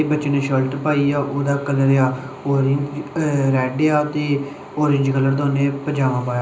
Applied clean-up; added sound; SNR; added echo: none; none; none; reverberation time 0.5 s.